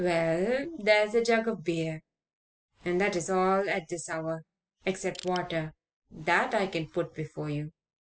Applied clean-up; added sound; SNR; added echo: classical method spectral subtraction.